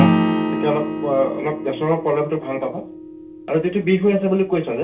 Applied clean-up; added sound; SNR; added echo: none; Acoustic guitar / Strum; 3 dB; reverberation time 0.3 s.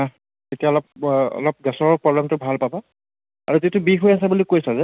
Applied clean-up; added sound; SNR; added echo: none; none; none; none.